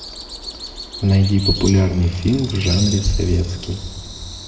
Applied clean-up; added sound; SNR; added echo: none; Bird vocalization, bird call, bird song; 12 dB; reverberation time 1.3 s.